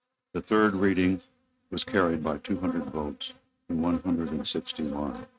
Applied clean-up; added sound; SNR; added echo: neural mask model RNNoise.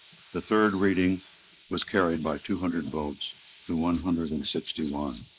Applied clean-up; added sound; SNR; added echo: neural mask model Resemble Enhance denoiser.